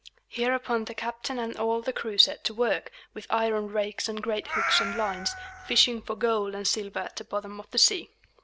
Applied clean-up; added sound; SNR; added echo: none; Meow; 4 dB; none.